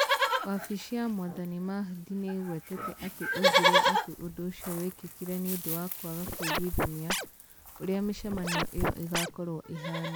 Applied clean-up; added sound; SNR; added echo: none; Livestock, farm animals, working animals + Scratching (performance technique); -3 dB; none.